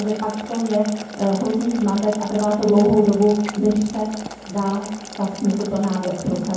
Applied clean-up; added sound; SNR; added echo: none; Boiling; 16 dB; reverberation time 1.2 s.